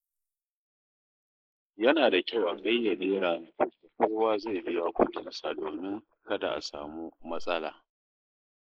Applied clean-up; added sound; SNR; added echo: neural mask model Resemble Enhance denoiser.